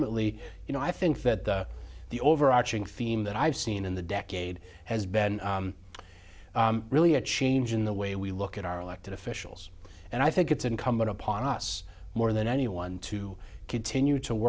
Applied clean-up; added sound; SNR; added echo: none; none; none; none.